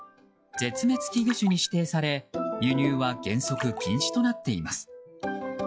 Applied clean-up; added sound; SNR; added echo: classical method log-MMSE.